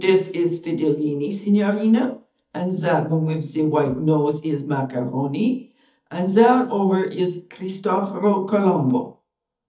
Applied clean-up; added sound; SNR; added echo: neural mask model DeepFilterNet 3.